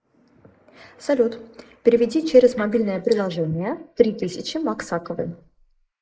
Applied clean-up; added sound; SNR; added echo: neural mask model Resemble Enhance denoiser.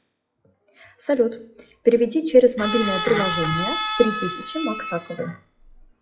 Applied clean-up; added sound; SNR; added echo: classical method log-MMSE.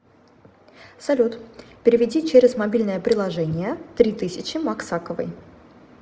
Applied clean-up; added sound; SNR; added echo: none; none; none; none.